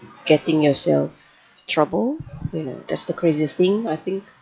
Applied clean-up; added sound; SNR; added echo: classical method log-MMSE.